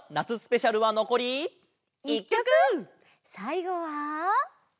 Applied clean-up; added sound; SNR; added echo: none; none; none; none.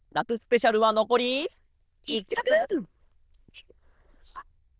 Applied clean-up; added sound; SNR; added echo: neural diffusion model UNIVERSE++.